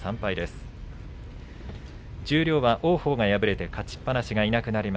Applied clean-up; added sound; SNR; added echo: none; none; none; none.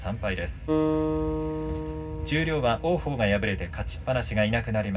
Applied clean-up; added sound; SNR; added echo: none; Acoustic guitar; 4 dB; reverberation time 0.4 s.